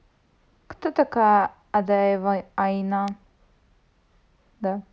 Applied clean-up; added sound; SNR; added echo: none; none; none; none.